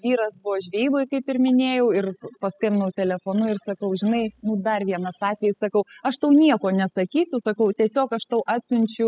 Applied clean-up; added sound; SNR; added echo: classical method spectral subtraction.